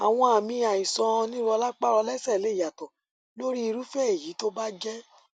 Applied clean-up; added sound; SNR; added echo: none; none; none; none.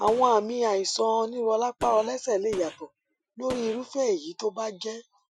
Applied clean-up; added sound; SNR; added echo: classical method Wiener filter.